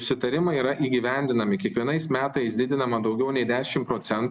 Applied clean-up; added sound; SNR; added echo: none; none; none; none.